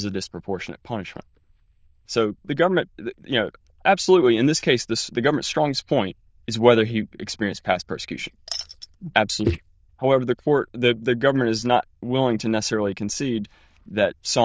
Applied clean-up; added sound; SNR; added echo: neural diffusion model UNIVERSE++.